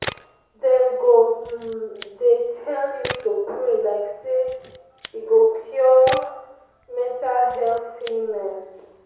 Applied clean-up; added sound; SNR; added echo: none; Camera; 18 dB; reverberation time 0.9 s.